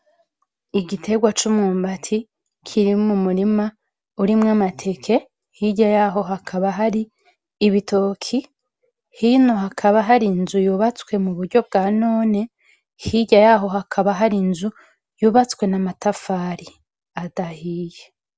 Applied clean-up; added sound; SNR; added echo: none; none; none; none.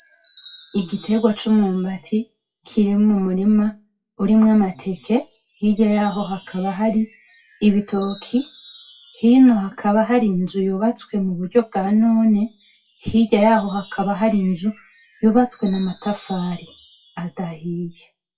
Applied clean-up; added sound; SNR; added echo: classical method WPE with log-MMSE.